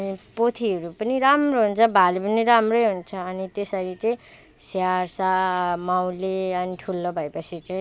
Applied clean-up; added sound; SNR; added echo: none; none; none; none.